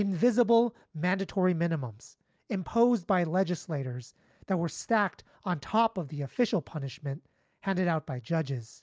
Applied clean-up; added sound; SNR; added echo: none; none; none; none.